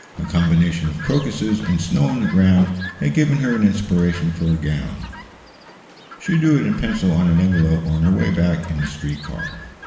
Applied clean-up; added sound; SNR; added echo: none; Chirp, tweet; 18 dB; reverberation time 1.1 s.